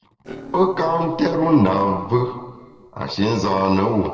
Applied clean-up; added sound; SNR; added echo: neural separator model SepFormer DNS4.